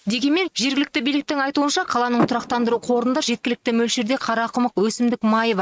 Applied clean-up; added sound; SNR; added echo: neural mask model RNNoise.